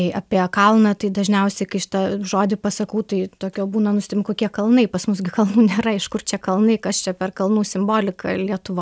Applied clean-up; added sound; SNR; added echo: none; none; none; none.